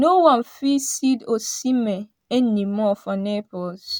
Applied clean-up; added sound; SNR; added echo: none; none; none; none.